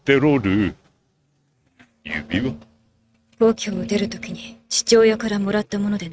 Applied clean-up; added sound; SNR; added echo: neural mask model RNNoise.